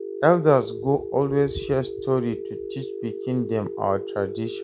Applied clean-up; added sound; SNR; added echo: none; Telephone; 9 dB; none.